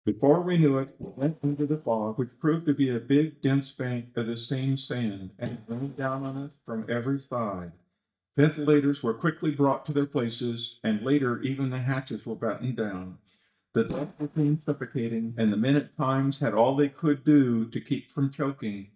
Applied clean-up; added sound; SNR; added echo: neural mask model DeepFilterNet 3.